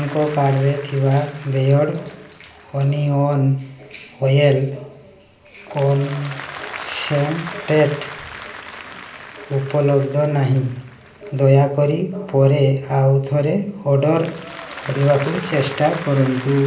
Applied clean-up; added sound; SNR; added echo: none; Applause; 17 dB; reverberation time 0.5 s.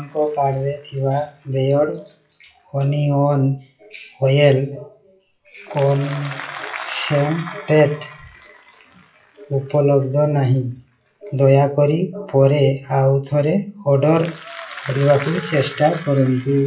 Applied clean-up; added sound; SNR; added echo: classical method WPE with log-MMSE.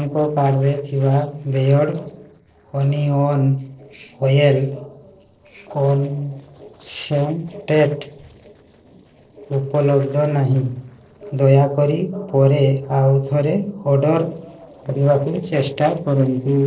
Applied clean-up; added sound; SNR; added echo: neural separator model SepFormer DNS4.